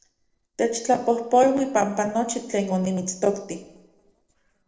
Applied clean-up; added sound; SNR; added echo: neural separator model SepFormer DNS4.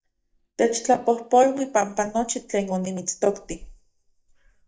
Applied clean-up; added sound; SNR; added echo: neural mask model DeepFilterNet 3.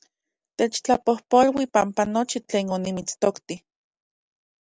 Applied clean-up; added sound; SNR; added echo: none; none; none; none.